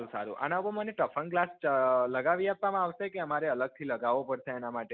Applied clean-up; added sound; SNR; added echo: none; none; none; none.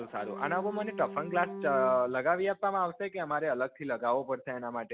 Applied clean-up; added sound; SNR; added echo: none; Bowed string instrument; 10 dB; none.